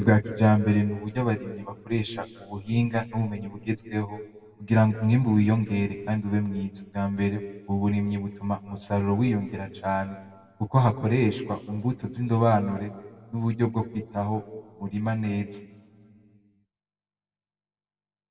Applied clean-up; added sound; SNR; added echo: none; none; none; reverberation time 1.4 s.